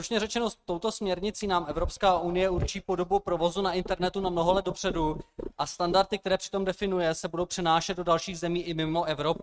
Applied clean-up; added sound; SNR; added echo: neural mask model RNNoise.